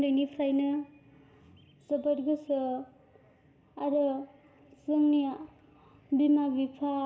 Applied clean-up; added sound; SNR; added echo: none; none; none; reverberation time 1.5 s.